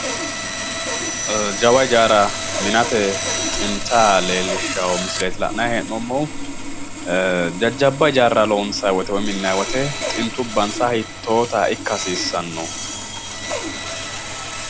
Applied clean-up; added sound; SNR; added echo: none; Sawing; 5 dB; none.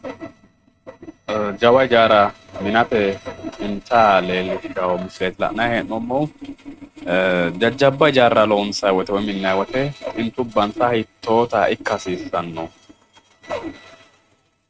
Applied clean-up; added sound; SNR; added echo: neural mask model RNNoise.